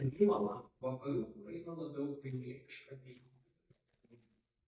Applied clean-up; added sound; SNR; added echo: neural mask model DeepFilterNet 3.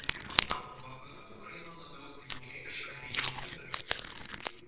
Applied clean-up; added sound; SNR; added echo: neural separator model SepFormer WHAMR!.